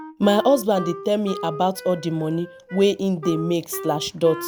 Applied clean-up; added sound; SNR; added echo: none; Wind instrument, woodwind instrument; 13 dB; none.